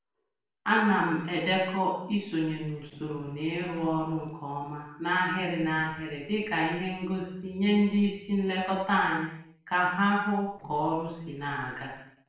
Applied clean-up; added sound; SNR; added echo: neural separator model SepFormer DNS4.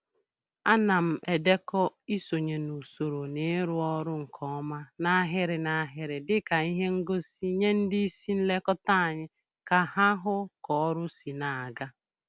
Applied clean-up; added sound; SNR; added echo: none; none; none; none.